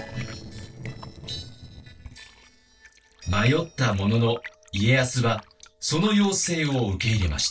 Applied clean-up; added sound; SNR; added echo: neural separator model SepFormer DNS4.